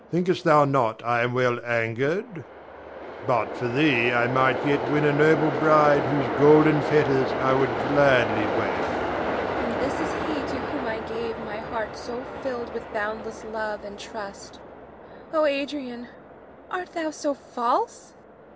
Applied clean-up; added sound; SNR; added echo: none; Train; 6 dB; none.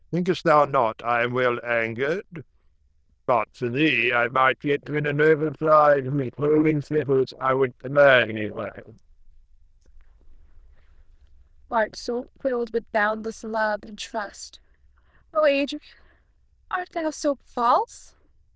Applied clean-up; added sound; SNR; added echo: neural diffusion model UNIVERSE++.